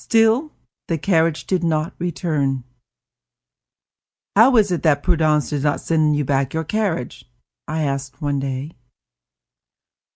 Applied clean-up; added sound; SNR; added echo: none; none; none; none.